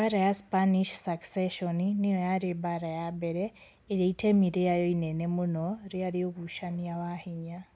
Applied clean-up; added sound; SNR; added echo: none; none; none; none.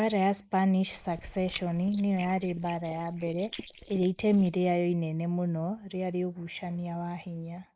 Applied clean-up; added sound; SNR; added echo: neural mask model Resemble Enhance denoiser.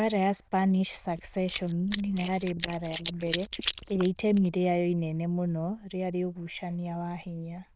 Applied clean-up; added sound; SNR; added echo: neural diffusion model UNIVERSE++.